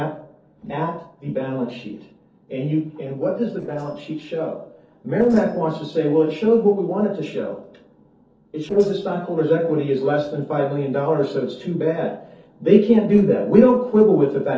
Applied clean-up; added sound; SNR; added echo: neural separator model SepFormer DNS4.